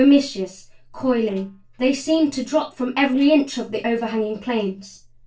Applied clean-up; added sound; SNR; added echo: neural separator model SepFormer DNS4.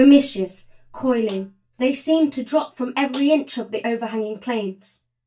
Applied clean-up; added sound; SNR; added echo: neural mask model DeepFilterNet 3.